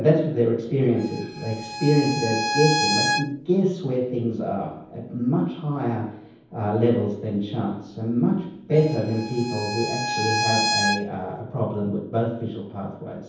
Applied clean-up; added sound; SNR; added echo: none; Bowed string instrument; 3 dB; reverberation time 0.9 s.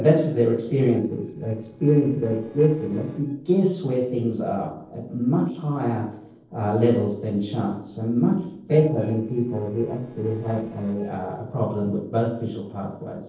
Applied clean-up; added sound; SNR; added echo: neural separator model SepFormer DNS4.